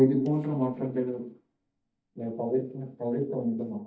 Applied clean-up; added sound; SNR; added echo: neural mask model DeepFilterNet 3.